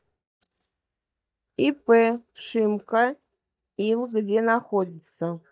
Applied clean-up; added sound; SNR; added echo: neural mask model DeepFilterNet 3.